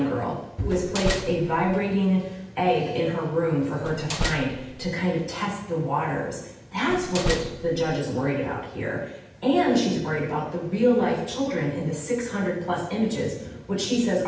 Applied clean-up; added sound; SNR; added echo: none; Slam; 6 dB; reverberation time 0.9 s.